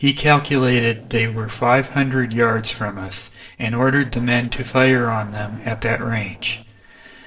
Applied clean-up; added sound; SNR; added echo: neural separator model SepFormer DNS4.